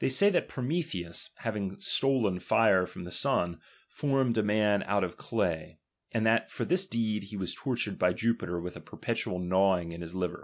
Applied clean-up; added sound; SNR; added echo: none; none; none; none.